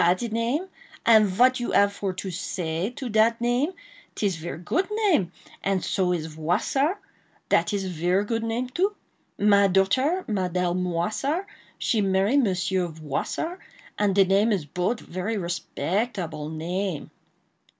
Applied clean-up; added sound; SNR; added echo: none; none; none; none.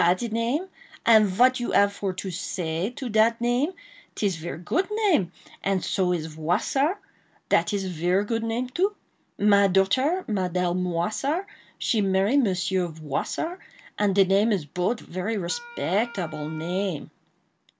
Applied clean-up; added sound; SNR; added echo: none; Wind instrument, woodwind instrument; 18 dB; none.